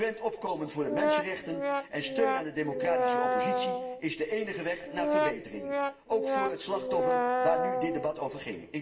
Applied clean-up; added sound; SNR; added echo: none; Brass instrument; -3 dB; reverberation time 0.8 s.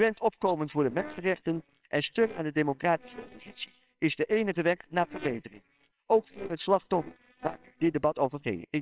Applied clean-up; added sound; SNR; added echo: neural separator model SepFormer WHAMR!.